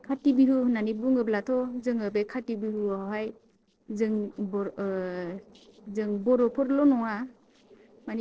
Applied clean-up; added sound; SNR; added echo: neural separator model SepFormer DNS4.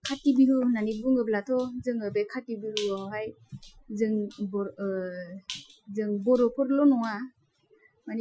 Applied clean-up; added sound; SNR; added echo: classical method Wiener filter.